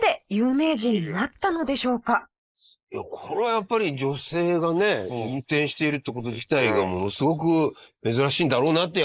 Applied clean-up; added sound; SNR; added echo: neural mask model Resemble Enhance denoiser.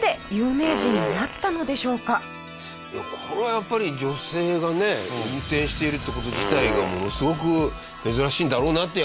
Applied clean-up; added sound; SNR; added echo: none; Fart; 5 dB; none.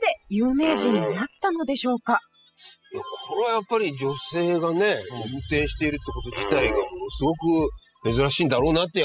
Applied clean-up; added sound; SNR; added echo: classical method spectral subtraction.